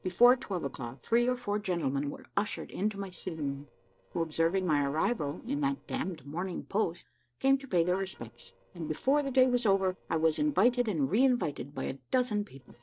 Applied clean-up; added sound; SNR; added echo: neural separator model SepFormer DNS4.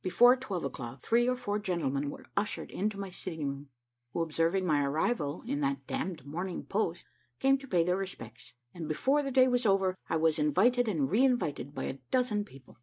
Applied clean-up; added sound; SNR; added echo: neural mask model Resemble Enhance denoiser.